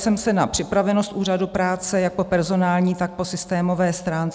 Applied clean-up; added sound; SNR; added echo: none; none; none; none.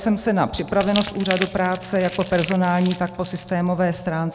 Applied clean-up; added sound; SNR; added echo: none; Crumpling, crinkling; 11 dB; none.